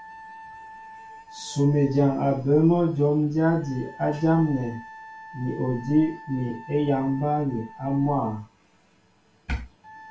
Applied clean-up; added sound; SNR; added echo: none; Wind instrument, woodwind instrument; 20 dB; reverberation time 0.3 s.